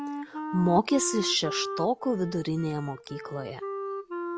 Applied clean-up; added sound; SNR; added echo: none; Wind instrument, woodwind instrument; 7 dB; none.